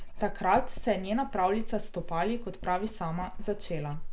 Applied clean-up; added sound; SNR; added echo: none; Writing; 4 dB; none.